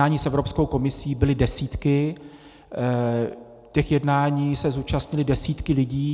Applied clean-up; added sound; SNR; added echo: none; none; none; none.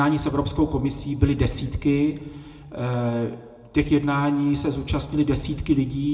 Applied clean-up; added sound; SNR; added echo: none; none; none; reverberation time 1.1 s.